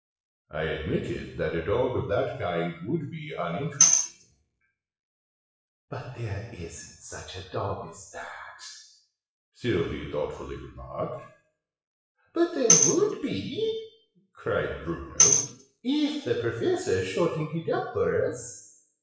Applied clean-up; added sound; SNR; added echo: classical method WPE with log-MMSE.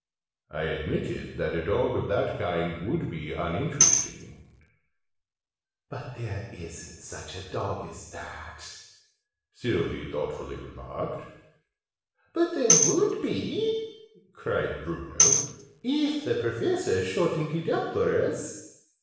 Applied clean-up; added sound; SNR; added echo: none; Tambourine; -4 dB; reverberation time 0.9 s.